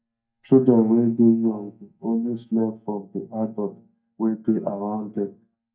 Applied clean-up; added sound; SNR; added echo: neural mask model DeepFilterNet 3.